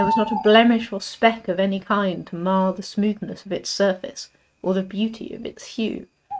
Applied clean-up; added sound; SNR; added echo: neural mask model RNNoise.